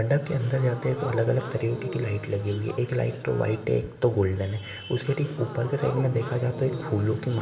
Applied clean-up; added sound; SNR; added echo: none; Crowd / Gasp; 13 dB; reverberation time 1.7 s.